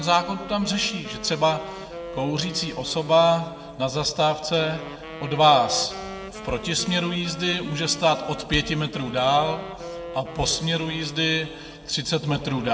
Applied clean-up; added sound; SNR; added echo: none; Wind instrument, woodwind instrument; 14 dB; reverberation time 1.0 s.